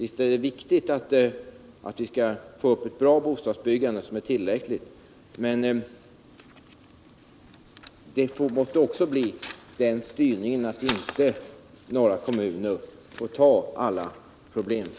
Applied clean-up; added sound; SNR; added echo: none; none; none; none.